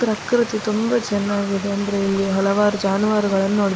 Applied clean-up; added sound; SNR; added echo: none; Stream; 13 dB; none.